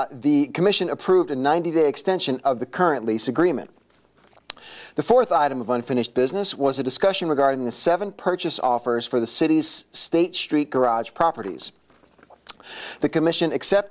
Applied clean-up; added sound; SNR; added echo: none; none; none; none.